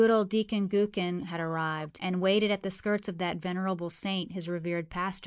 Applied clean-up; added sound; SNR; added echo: neural mask model Resemble Enhance denoiser.